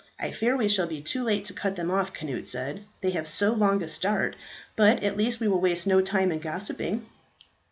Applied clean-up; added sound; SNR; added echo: none; none; none; none.